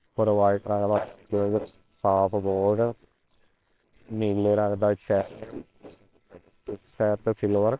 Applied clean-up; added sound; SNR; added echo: neural separator model SepFormer WHAMR!.